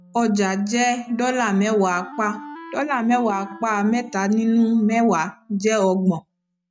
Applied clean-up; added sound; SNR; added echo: neural mask model RNNoise.